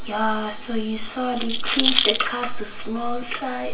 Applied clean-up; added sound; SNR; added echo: none; Rattle; 0 dB; reverberation time 0.3 s.